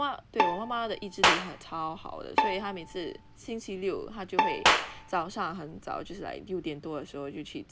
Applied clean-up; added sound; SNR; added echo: none; Clapping + Bowed string instrument; -4 dB; none.